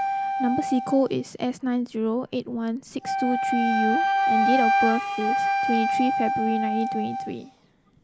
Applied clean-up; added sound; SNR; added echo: none; Wind instrument, woodwind instrument; -1 dB; none.